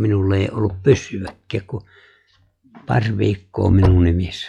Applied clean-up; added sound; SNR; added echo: classical method log-MMSE.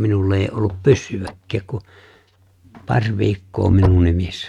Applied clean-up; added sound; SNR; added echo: neural mask model RNNoise.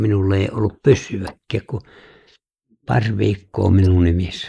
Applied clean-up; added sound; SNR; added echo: neural mask model Resemble Enhance denoiser.